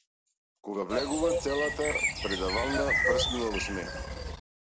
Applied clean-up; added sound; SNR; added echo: none; Bird; -2 dB; none.